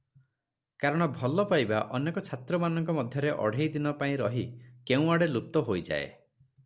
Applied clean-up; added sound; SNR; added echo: none; none; none; none.